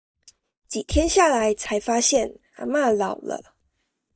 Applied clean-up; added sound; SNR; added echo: neural mask model DeepFilterNet 3.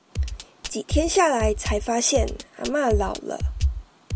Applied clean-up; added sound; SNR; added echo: none; Drum kit; 3 dB; none.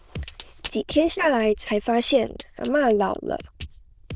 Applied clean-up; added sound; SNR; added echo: neural diffusion model UNIVERSE++.